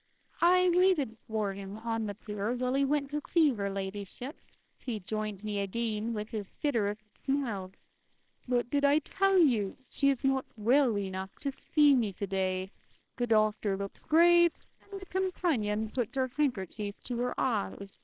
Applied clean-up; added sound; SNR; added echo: neural separator model SepFormer WHAMR!.